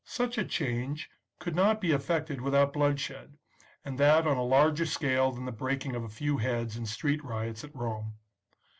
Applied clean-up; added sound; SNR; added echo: none; none; none; none.